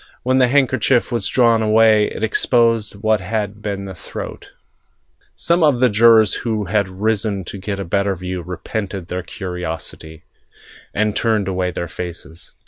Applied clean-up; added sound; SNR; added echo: none; none; none; none.